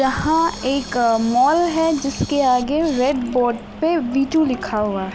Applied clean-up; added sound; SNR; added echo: none; Camera + Water / Liquid; 18 dB; none.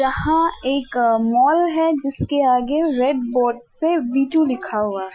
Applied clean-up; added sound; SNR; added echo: classical method Wiener filter.